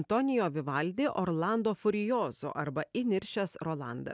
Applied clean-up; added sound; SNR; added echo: none; none; none; none.